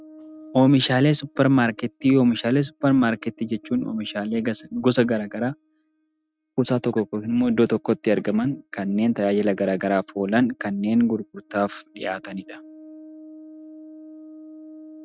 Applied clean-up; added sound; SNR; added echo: neural mask model RNNoise.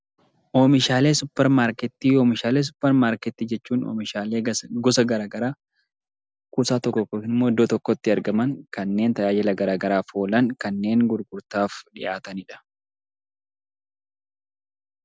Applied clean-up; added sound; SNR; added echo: none; none; none; none.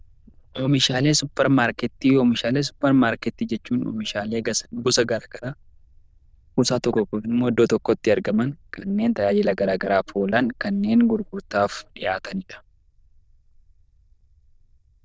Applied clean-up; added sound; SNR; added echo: neural diffusion model UNIVERSE++.